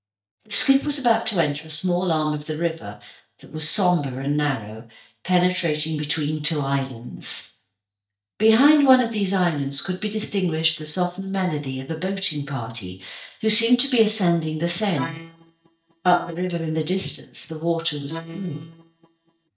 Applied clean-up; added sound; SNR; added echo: neural mask model DeepFilterNet 3.